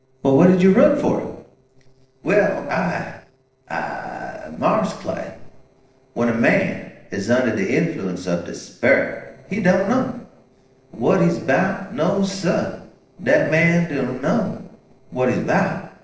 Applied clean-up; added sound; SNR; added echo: neural separator model SepFormer DNS4.